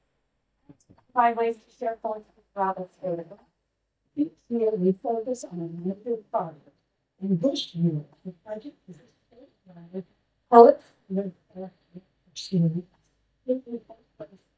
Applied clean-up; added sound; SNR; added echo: neural mask model DeepFilterNet 3.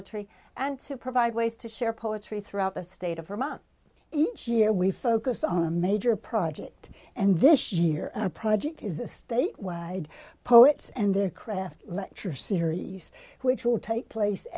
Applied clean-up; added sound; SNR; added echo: none; none; none; none.